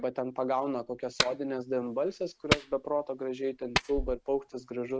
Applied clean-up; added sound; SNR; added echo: neural mask model RNNoise.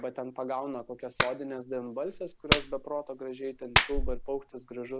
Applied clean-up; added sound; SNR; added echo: none; Clapping; -3 dB; none.